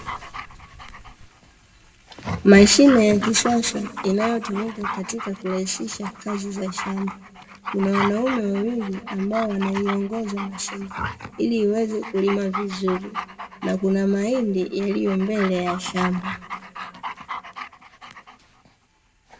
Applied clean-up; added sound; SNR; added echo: none; Dog; 11 dB; reverberation time 1.2 s.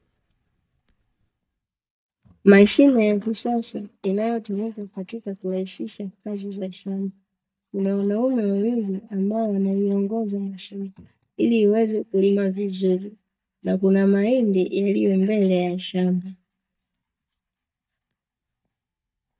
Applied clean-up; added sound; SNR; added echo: neural mask model DeepFilterNet 3.